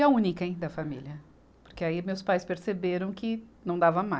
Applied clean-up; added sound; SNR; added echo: none; none; none; none.